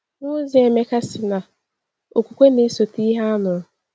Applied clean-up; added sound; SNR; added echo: none; none; none; none.